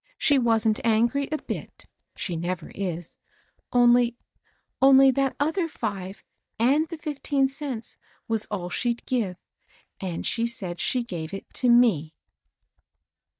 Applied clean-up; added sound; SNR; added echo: neural mask model DeepFilterNet 3.